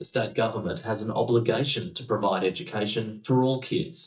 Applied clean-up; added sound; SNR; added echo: neural mask model DeepFilterNet 3.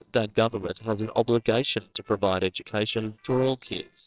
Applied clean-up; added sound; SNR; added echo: neural separator model SepFormer WHAMR!.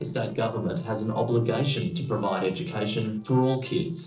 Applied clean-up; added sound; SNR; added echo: neural separator model SepFormer DNS4.